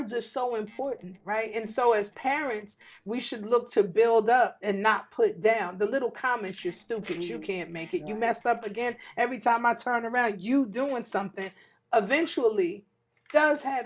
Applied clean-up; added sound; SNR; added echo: neural separator model SepFormer DNS4.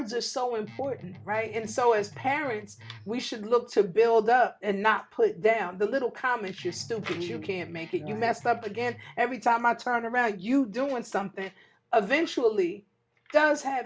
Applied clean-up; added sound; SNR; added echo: none; Guitar; 20 dB; none.